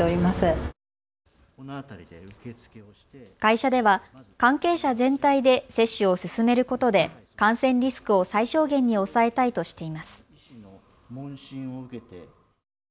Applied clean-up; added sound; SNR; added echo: none; none; none; none.